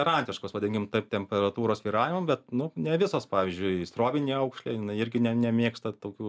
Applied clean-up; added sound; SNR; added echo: none; none; none; none.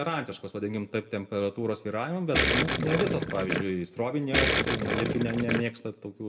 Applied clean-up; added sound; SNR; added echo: none; Gurgling; -2 dB; reverberation time 0.7 s.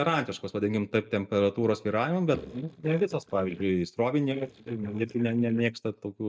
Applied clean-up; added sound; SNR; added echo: neural mask model DeepFilterNet 3.